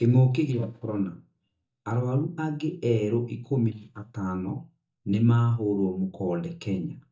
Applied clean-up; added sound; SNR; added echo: neural mask model DeepFilterNet 3.